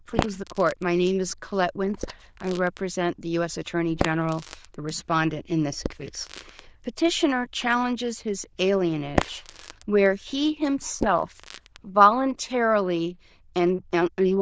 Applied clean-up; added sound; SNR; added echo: neural diffusion model UNIVERSE++.